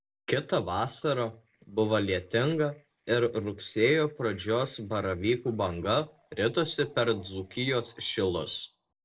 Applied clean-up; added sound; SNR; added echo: neural separator model SepFormer DNS4.